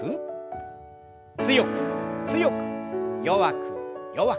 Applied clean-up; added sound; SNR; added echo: none; none; none; none.